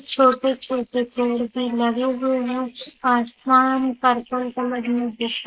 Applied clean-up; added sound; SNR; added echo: neural mask model Resemble Enhance denoiser.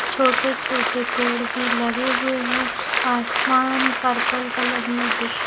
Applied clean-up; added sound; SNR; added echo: none; Applause; -1 dB; none.